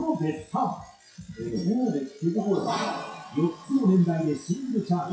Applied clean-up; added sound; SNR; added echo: classical method WPE with log-MMSE.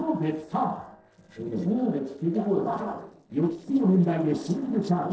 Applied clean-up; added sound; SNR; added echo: neural separator model SepFormer DNS4.